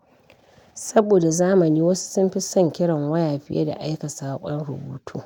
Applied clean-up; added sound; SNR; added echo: none; none; none; none.